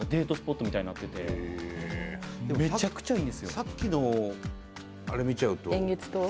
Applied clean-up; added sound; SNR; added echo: none; none; none; none.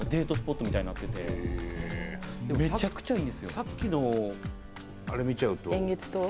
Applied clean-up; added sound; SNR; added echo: none; Gurgling / Engine + Bass drum; 9 dB; none.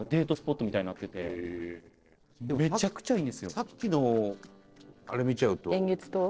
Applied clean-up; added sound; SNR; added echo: neural separator model SepFormer DNS4.